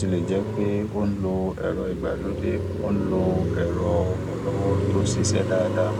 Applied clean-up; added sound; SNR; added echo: none; Car passing by; 0 dB; none.